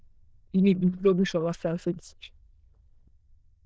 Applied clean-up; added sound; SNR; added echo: neural diffusion model UNIVERSE++.